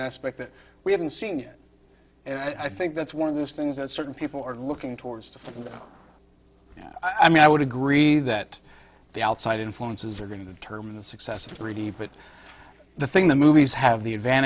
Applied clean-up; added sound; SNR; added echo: neural separator model SepFormer DNS4.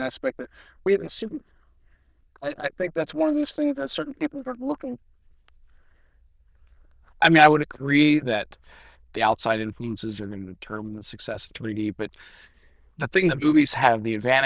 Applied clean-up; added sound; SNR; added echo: neural diffusion model UNIVERSE++.